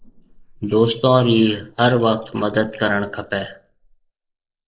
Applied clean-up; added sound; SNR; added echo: neural mask model Resemble Enhance denoiser.